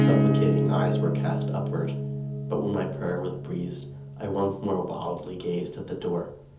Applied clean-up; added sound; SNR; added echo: none; Acoustic guitar / Strum; -2 dB; reverberation time 0.7 s.